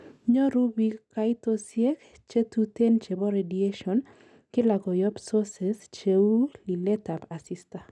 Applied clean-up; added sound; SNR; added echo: none; none; none; none.